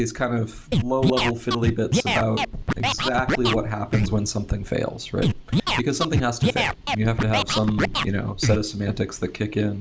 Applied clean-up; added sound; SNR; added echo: none; Scratching (performance technique); 0 dB; none.